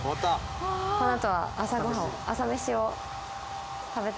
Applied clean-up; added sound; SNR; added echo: none; none; none; none.